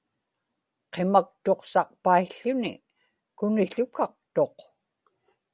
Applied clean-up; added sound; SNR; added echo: none; none; none; none.